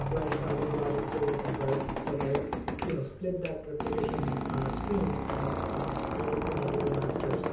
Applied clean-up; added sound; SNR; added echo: none; Squeak; 0 dB; reverberation time 0.7 s.